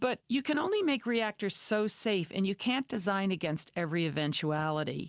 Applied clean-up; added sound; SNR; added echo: none; none; none; none.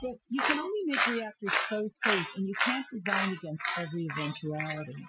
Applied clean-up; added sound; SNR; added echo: classical method Wiener filter.